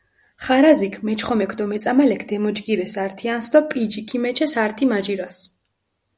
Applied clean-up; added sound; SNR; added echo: none; none; none; none.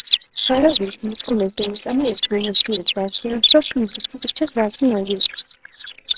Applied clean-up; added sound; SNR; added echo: neural separator model SepFormer WHAMR!.